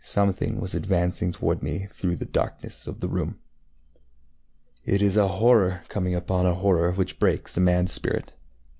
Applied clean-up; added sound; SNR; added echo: none; none; none; none.